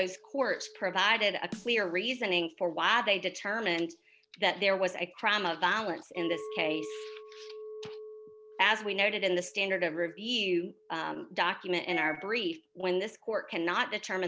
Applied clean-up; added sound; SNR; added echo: none; Snare drum + Chink, clink; 18 dB; none.